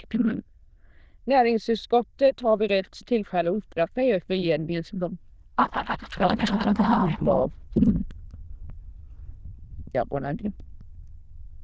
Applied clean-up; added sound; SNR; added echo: neural diffusion model UNIVERSE++.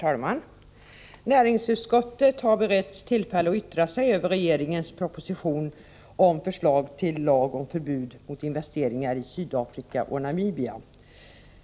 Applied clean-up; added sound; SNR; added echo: none; none; none; none.